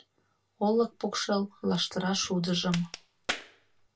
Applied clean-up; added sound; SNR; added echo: none; Crack; 13 dB; reverberation time 0.2 s.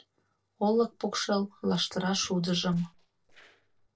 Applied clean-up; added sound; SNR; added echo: neural separator model SepFormer DNS4.